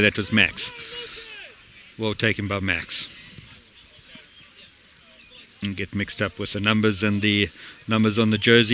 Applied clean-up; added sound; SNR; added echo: none; none; none; none.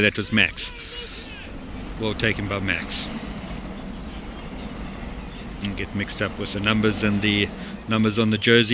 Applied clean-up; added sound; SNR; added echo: none; Subway, metro, underground; 10 dB; none.